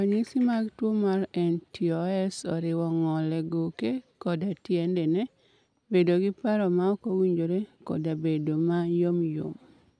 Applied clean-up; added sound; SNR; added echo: none; none; none; none.